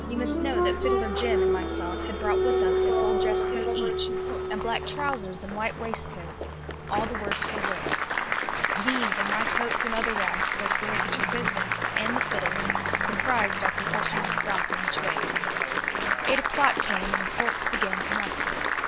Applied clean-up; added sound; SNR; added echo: none; Applause; -5 dB; none.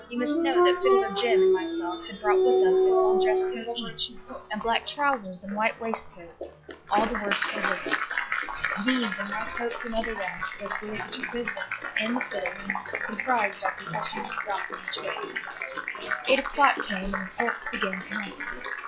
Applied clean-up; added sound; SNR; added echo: classical method log-MMSE.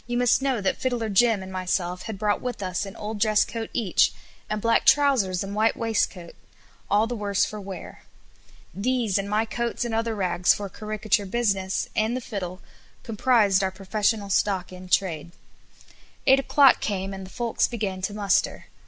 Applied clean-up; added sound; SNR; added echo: none; none; none; none.